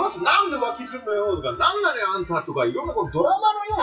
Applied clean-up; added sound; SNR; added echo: classical method WPE with log-MMSE.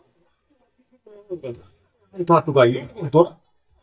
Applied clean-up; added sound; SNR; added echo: neural mask model DeepFilterNet 3.